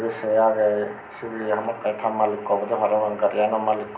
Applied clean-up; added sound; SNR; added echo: none; none; none; reverberation time 0.5 s.